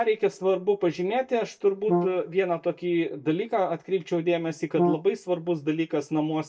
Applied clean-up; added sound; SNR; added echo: neural mask model DeepFilterNet 3.